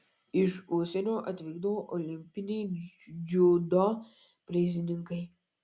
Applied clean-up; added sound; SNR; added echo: none; none; none; none.